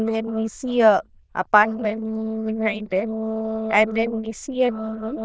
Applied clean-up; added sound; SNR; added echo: neural diffusion model UNIVERSE++.